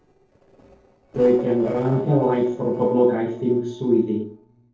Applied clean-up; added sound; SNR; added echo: neural separator model SepFormer DNS4.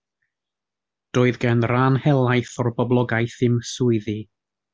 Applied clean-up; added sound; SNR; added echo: none; none; none; none.